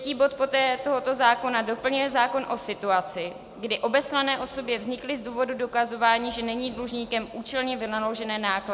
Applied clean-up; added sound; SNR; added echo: none; none; none; none.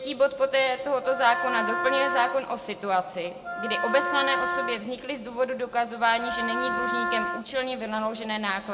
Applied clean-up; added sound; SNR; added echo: none; Wind instrument, woodwind instrument; 3 dB; reverberation time 1.2 s.